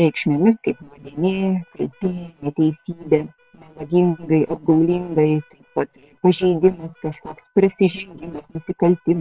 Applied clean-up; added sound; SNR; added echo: neural separator model SepFormer WHAM!.